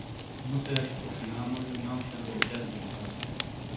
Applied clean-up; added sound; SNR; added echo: none; Fire; -2 dB; reverberation time 0.8 s.